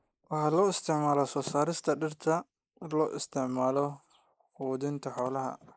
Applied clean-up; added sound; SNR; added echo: neural mask model Resemble Enhance denoiser.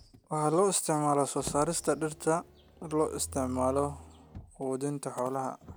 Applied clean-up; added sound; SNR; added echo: none; Motor vehicle (road); 18 dB; none.